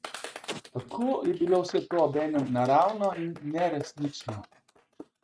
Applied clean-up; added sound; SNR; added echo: neural mask model RNNoise.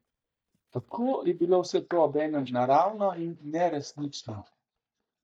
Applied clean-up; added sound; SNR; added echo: neural mask model DeepFilterNet 3.